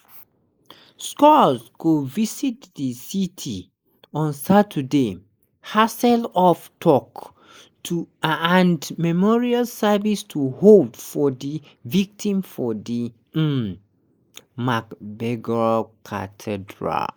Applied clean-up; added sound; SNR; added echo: neural mask model Resemble Enhance denoiser.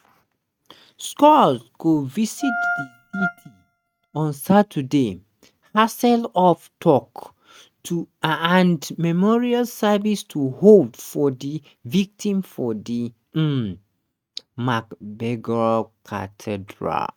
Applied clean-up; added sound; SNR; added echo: neural mask model RNNoise.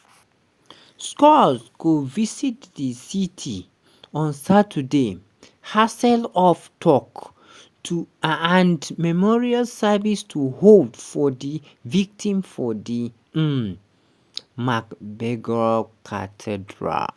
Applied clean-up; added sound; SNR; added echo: none; none; none; none.